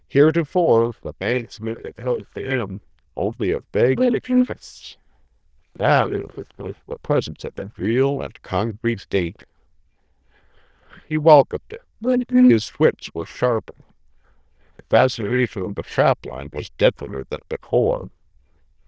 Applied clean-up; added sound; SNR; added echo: neural diffusion model UNIVERSE++.